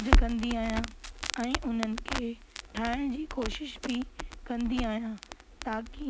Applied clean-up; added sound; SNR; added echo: none; Crackle; -1 dB; none.